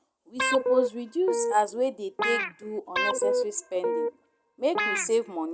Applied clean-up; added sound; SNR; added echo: none; Guitar; 0 dB; none.